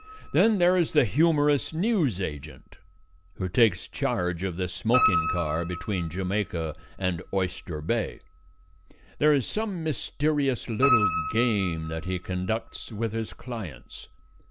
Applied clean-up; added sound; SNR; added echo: none; Piano; 8 dB; none.